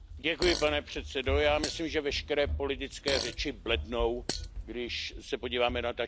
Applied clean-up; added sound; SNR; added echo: none; Fart + Run; 6 dB; none.